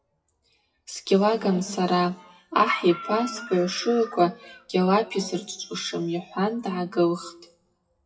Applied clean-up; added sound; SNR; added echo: classical method WPE with log-MMSE.